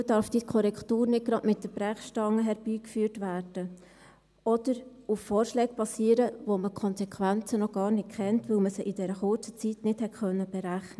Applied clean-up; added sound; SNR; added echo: none; none; none; none.